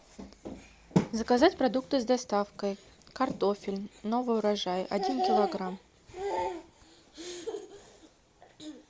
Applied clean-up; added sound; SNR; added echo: none; none; none; none.